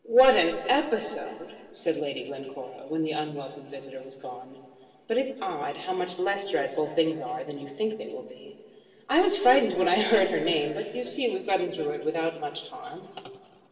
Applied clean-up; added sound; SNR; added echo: none; none; none; reverberation time 2.2 s.